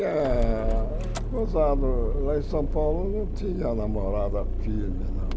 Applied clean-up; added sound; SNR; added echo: none; Idling / Engine starting / Door / Car; -2 dB; none.